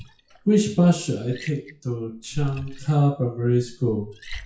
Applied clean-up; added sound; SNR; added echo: classical method WPE with log-MMSE.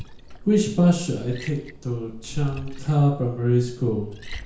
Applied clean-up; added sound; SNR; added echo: none; Liquid; 13 dB; reverberation time 0.5 s.